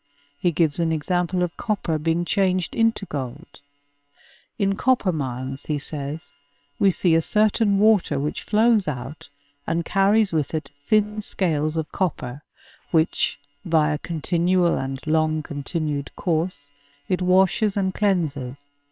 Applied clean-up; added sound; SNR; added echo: neural separator model SepFormer WHAM!.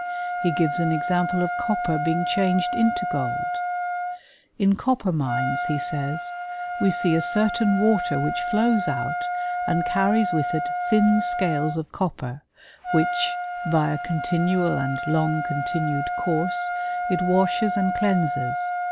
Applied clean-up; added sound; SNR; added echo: none; Trumpet; 3 dB; none.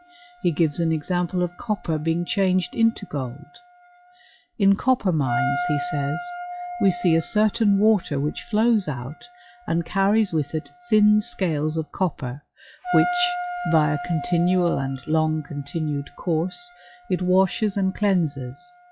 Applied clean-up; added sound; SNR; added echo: classical method log-MMSE.